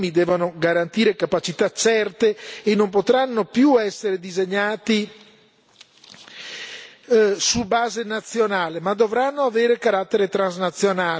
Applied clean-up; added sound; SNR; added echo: none; none; none; none.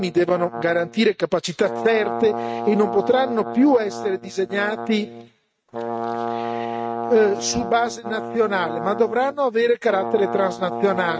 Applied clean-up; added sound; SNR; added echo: neural mask model RNNoise.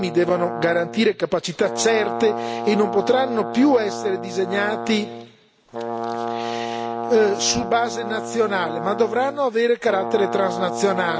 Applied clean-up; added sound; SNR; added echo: none; Brass instrument; 7 dB; none.